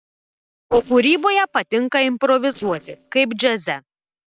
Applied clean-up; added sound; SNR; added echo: neural separator model SepFormer DNS4.